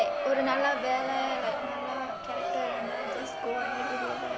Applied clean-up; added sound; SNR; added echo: none; Crowd; 0 dB; none.